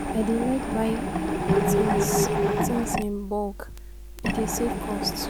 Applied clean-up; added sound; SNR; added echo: none; Mechanisms; -3 dB; none.